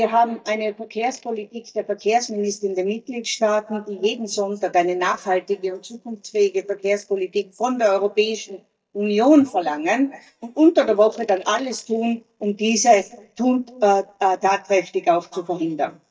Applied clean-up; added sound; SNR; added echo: neural mask model DeepFilterNet 3.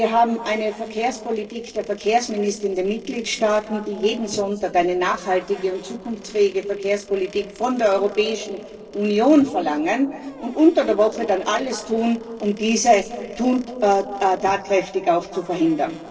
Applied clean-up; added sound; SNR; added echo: neural separator model SepFormer DNS4.